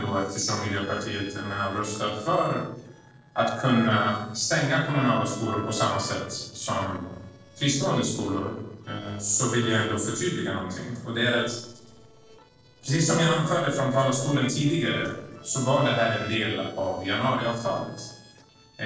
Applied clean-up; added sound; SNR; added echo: neural separator model SepFormer DNS4.